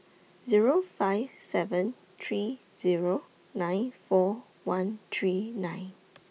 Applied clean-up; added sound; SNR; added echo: none; none; none; none.